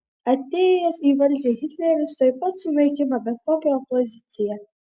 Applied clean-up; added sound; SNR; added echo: none; none; none; none.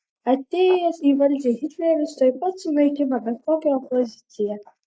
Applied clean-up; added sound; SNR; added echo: neural mask model Resemble Enhance denoiser.